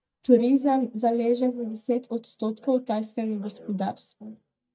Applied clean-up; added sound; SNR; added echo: neural mask model DeepFilterNet 3.